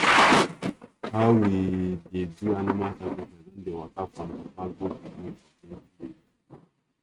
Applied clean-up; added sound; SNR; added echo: neural mask model RNNoise.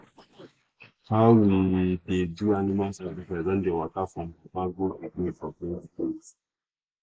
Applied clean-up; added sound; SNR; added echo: neural mask model Resemble Enhance denoiser.